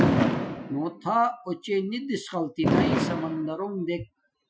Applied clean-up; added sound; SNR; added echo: classical method Wiener filter.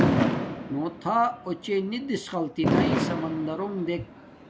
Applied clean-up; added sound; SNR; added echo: none; Fireworks; -1 dB; none.